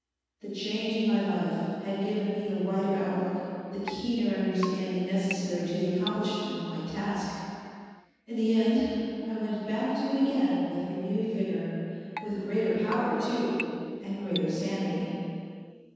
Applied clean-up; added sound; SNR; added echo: none; Keyboard (musical); 13 dB; reverberation time 2.1 s.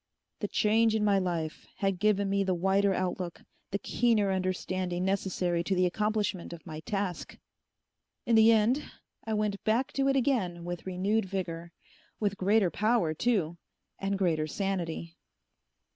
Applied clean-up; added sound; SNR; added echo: none; none; none; none.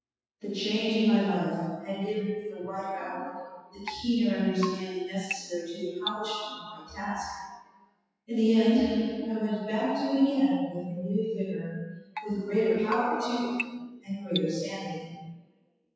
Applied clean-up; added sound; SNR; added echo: classical method WPE with log-MMSE.